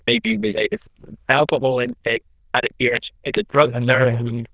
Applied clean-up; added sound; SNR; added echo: neural diffusion model UNIVERSE++.